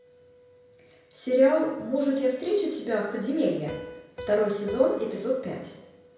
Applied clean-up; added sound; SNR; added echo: none; Piano; 19 dB; reverberation time 0.8 s.